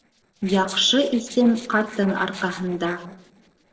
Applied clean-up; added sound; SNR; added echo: neural separator model SepFormer DNS4.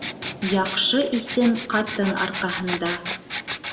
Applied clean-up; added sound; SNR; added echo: none; Writing; 3 dB; reverberation time 0.8 s.